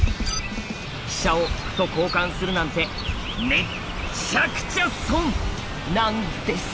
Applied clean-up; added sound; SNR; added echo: none; Chirp, tweet; 3 dB; none.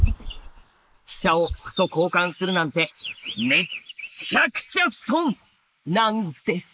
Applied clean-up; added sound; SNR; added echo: neural mask model Resemble Enhance denoiser.